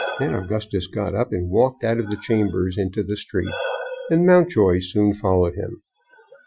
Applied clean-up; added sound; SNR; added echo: classical method Wiener filter.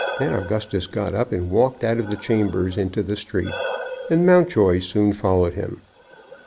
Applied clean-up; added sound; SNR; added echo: none; Breathing; 13 dB; none.